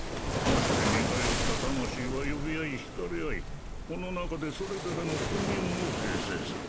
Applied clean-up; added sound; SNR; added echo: none; Waves, surf; -3 dB; none.